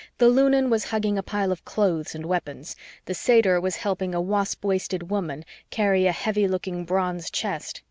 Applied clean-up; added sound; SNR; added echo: none; none; none; none.